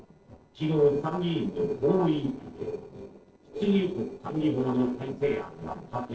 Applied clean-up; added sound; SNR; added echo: neural separator model SepFormer DNS4.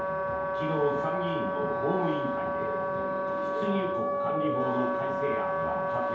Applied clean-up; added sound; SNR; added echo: none; Wind instrument, woodwind instrument; -3 dB; reverberation time 0.8 s.